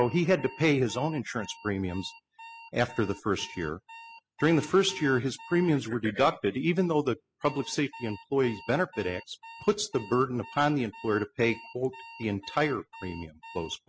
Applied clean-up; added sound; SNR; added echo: classical method spectral subtraction.